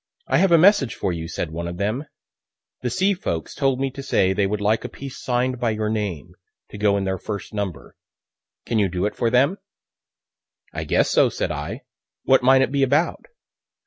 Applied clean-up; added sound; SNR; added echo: none; none; none; none.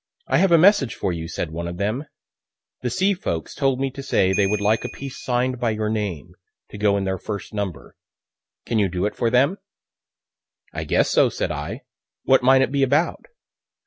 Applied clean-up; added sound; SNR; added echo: none; Ringtone / Bell; 11 dB; none.